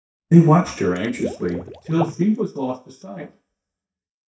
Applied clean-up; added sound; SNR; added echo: neural mask model DeepFilterNet 3.